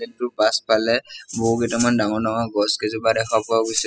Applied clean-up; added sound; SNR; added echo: classical method spectral subtraction.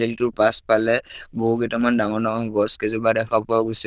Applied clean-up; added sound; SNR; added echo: neural diffusion model UNIVERSE++.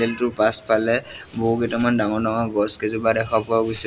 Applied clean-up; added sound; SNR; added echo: none; Rattle (instrument); 15 dB; none.